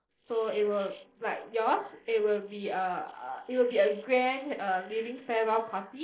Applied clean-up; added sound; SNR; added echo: neural separator model SepFormer DNS4.